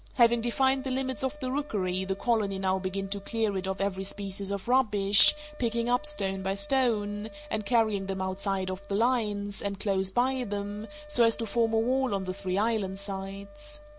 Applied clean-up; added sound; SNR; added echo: none; Wind instrument, woodwind instrument; 20 dB; none.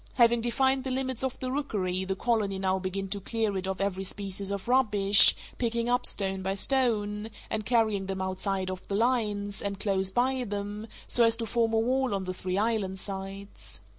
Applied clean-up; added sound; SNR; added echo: none; none; none; none.